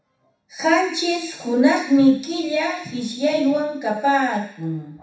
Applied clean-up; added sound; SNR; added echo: none; none; none; reverberation time 0.7 s.